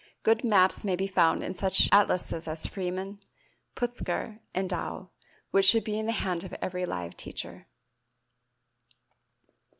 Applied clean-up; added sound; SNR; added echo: none; none; none; none.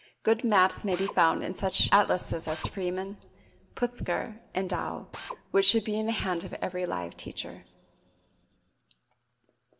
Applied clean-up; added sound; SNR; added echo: none; Drill; 12 dB; reverberation time 1.9 s.